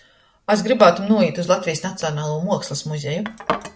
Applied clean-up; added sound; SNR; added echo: none; Domestic sounds, home sounds; 14 dB; none.